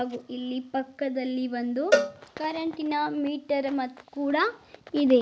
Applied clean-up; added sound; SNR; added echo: none; Cowbell; 4 dB; none.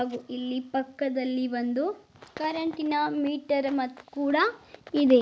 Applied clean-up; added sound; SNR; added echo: none; none; none; none.